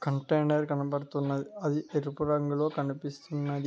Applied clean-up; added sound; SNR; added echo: none; none; none; none.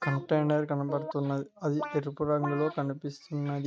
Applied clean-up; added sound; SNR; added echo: neural mask model RNNoise.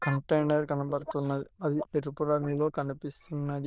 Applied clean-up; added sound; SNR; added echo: neural diffusion model UNIVERSE++.